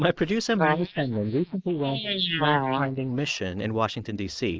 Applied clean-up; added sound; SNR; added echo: neural mask model Resemble Enhance denoiser.